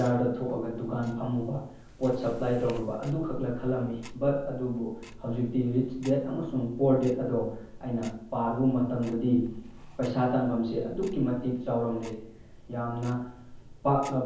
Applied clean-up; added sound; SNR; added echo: none; Tick-tock; 16 dB; reverberation time 0.7 s.